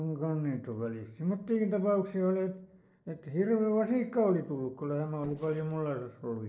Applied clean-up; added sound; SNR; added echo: neural separator model SepFormer DNS4.